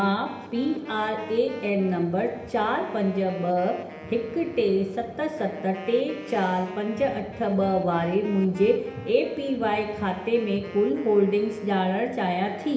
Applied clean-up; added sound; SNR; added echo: none; Wind instrument, woodwind instrument; 19 dB; reverberation time 0.8 s.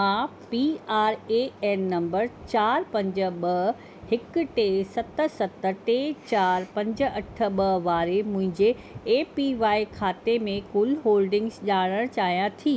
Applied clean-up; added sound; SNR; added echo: none; none; none; none.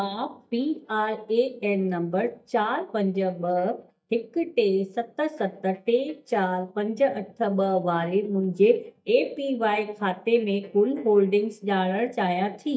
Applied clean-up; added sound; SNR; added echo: neural mask model DeepFilterNet 3.